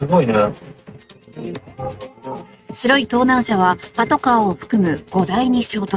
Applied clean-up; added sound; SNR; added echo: neural mask model RNNoise.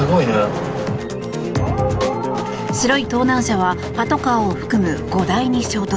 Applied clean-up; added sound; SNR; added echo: none; Telephone; 12 dB; none.